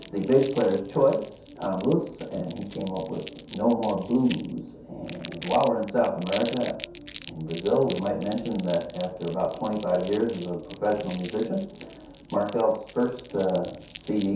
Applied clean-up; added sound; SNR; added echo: none; Crumpling, crinkling; 11 dB; reverberation time 0.6 s.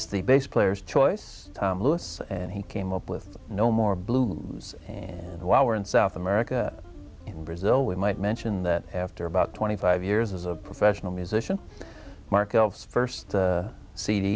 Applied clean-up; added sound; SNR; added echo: none; none; none; none.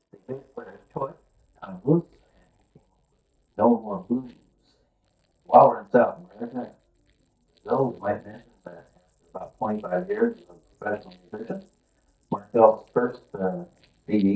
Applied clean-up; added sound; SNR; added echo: neural mask model DeepFilterNet 3.